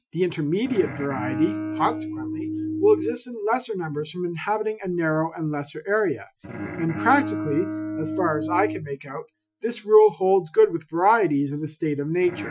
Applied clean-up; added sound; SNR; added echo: classical method Wiener filter.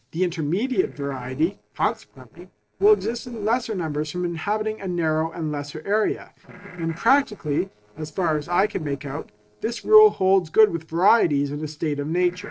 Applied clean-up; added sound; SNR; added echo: neural separator model SepFormer DNS4.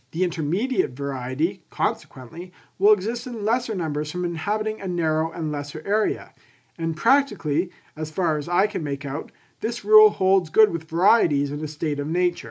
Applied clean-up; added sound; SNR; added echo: none; none; none; none.